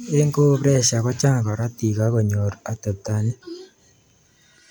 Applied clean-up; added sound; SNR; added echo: none; none; none; none.